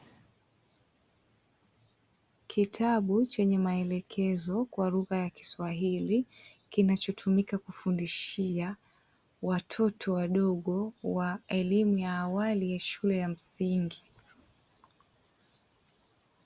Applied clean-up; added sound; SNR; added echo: none; none; none; none.